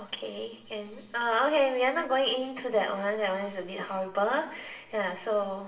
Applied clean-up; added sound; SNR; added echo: none; none; none; reverberation time 0.7 s.